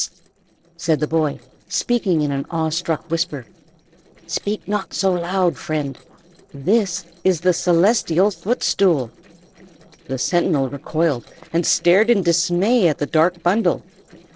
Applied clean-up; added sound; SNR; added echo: neural separator model SepFormer DNS4.